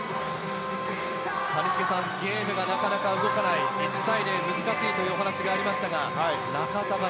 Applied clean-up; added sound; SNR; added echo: none; Wind instrument, woodwind instrument; 6 dB; none.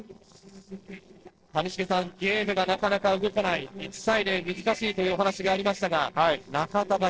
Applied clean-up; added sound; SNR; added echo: neural separator model SepFormer DNS4.